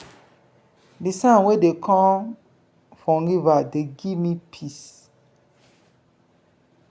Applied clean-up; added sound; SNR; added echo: none; none; none; none.